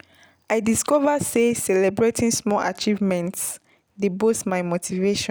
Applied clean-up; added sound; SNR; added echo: none; none; none; none.